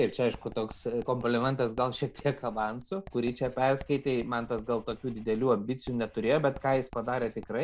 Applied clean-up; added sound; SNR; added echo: none; Writing; 20 dB; none.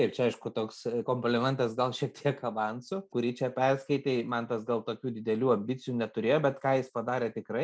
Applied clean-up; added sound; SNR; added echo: none; none; none; none.